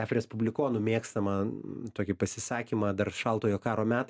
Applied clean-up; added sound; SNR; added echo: none; none; none; none.